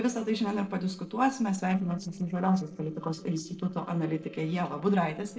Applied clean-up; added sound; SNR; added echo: neural separator model SepFormer DNS4.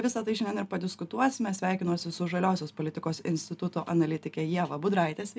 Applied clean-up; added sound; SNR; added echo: none; none; none; none.